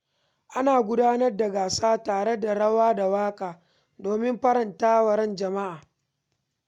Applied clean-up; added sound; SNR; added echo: none; none; none; none.